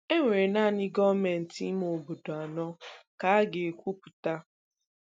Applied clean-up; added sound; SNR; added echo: none; none; none; none.